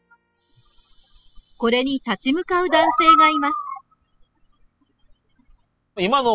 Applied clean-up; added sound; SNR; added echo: classical method spectral subtraction.